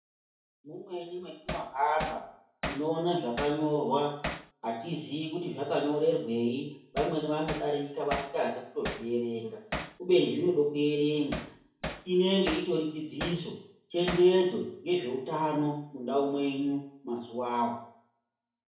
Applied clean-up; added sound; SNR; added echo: none; Hammer; 10 dB; reverberation time 0.6 s.